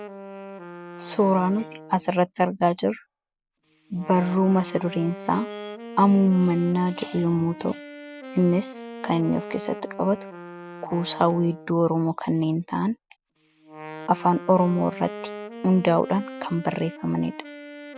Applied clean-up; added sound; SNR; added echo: none; Wind instrument, woodwind instrument; 15 dB; none.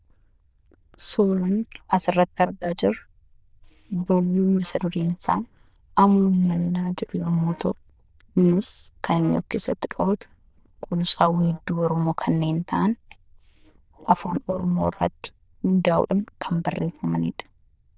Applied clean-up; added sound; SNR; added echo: neural diffusion model UNIVERSE++.